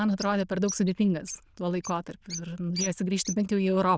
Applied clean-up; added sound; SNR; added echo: neural diffusion model UNIVERSE++.